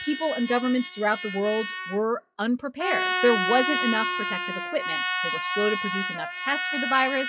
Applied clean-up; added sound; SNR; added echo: classical method log-MMSE.